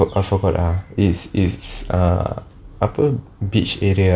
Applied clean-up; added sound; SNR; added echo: none; none; none; none.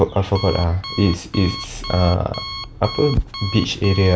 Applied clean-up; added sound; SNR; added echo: none; Alarm + Purr; 10 dB; none.